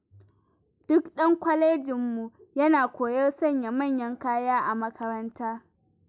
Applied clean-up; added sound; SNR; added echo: none; none; none; none.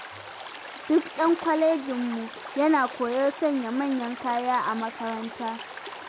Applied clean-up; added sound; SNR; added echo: none; Stream; 13 dB; none.